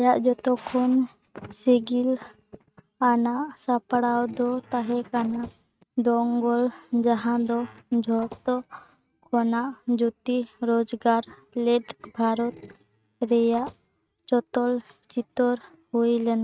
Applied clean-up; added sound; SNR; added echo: neural mask model RNNoise.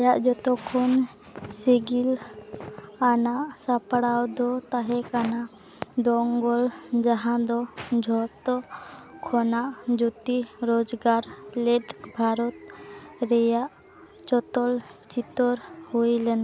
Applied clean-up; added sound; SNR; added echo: none; none; none; none.